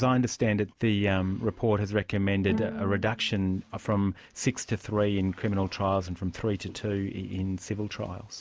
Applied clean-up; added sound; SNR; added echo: none; Bowed string instrument; 10 dB; none.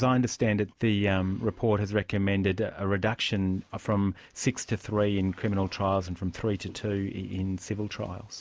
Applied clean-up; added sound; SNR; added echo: none; none; none; none.